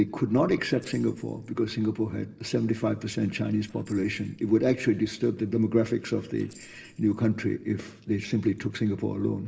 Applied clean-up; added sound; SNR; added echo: neural separator model SepFormer DNS4.